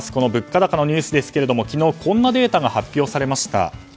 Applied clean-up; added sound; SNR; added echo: none; none; none; none.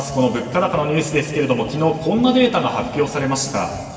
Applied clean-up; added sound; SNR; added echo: none; none; none; reverberation time 2.4 s.